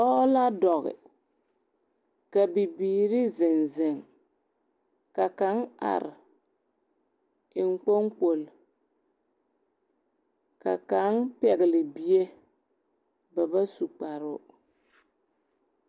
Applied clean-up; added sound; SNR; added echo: none; none; none; none.